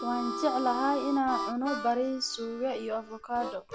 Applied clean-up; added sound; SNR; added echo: none; Harmonica; 7 dB; none.